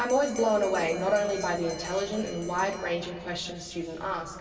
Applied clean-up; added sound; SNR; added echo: none; Bell; 18 dB; reverberation time 2.8 s.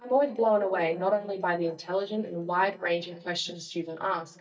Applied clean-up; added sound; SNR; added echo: neural mask model DeepFilterNet 3.